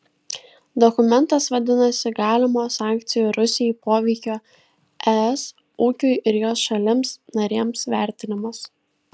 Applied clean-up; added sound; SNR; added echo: none; none; none; none.